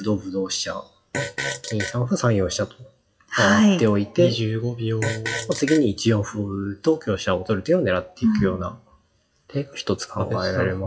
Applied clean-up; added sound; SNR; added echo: classical method WPE with log-MMSE.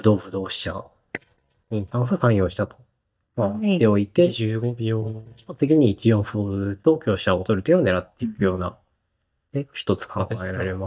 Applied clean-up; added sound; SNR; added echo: neural mask model DeepFilterNet 3.